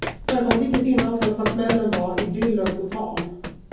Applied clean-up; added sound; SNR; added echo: none; Run; 5 dB; reverberation time 0.7 s.